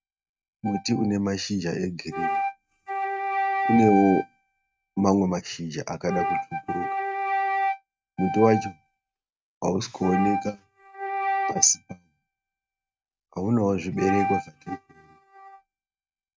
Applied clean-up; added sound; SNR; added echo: neural mask model RNNoise.